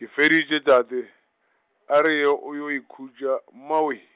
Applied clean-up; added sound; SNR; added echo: none; none; none; none.